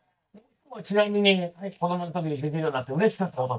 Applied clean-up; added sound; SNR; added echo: neural mask model DeepFilterNet 3.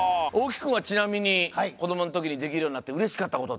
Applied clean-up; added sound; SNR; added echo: none; none; none; none.